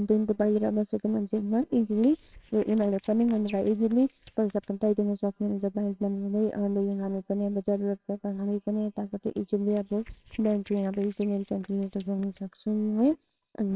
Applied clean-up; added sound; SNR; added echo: neural separator model SepFormer WHAMR!.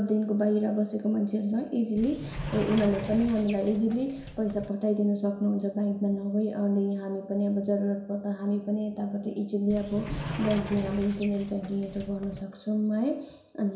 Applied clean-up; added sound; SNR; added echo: none; Sliding door; 10 dB; reverberation time 0.7 s.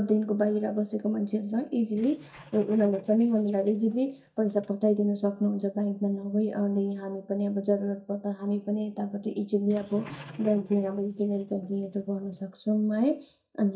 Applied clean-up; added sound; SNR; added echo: neural mask model DeepFilterNet 3.